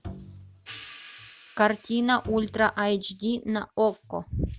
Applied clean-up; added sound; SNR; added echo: none; Bowed string instrument + Hi-hat; 17 dB; none.